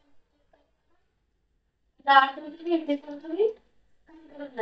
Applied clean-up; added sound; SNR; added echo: neural mask model DeepFilterNet 3.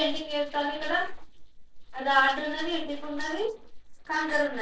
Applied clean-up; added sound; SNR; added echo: neural separator model SepFormer DNS4.